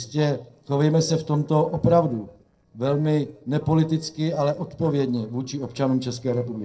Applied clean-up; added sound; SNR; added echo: neural separator model SepFormer DNS4.